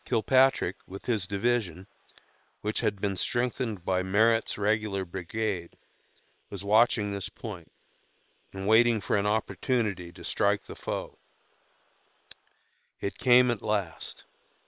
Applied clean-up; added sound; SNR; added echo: neural separator model SepFormer WHAM!.